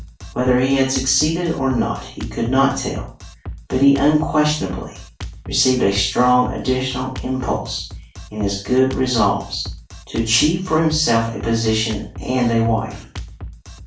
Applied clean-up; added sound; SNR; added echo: none; Drum kit; 13 dB; reverberation time 0.3 s.